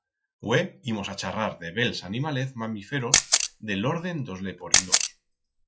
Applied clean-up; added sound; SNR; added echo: classical method log-MMSE.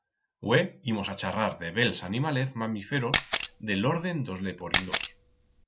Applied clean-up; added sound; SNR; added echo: none; Camera; -4 dB; none.